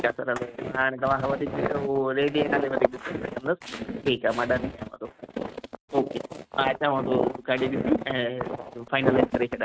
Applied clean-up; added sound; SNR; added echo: neural mask model RNNoise.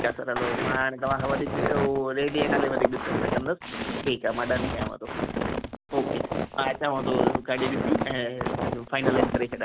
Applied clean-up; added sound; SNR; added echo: none; Walk, footsteps; 0 dB; none.